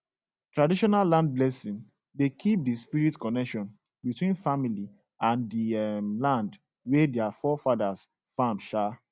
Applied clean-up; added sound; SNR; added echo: none; none; none; none.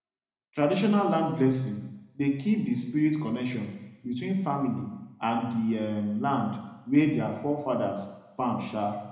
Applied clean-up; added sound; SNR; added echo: none; none; none; reverberation time 0.9 s.